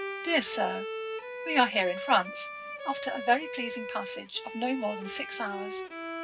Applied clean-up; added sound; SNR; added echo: none; Bowed string instrument; 7 dB; reverberation time 0.4 s.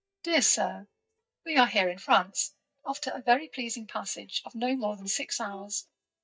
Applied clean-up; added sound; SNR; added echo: neural mask model DeepFilterNet 3.